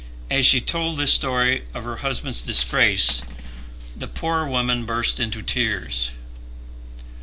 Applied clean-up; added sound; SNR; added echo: none; Cutlery, silverware; 19 dB; none.